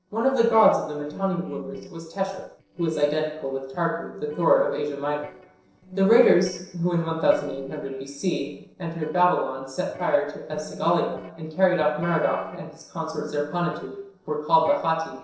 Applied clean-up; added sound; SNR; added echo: neural separator model SepFormer DNS4.